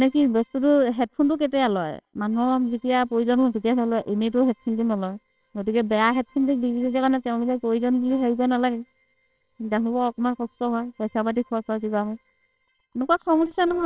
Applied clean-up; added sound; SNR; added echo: neural separator model SepFormer WHAMR!.